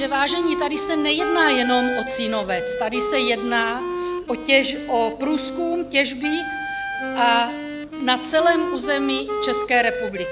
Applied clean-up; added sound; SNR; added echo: none; Wind instrument, woodwind instrument + Wind instrument, woodwind instrument; 5 dB; none.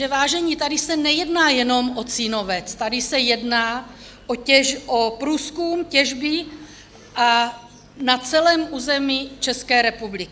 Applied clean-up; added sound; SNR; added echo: none; none; none; none.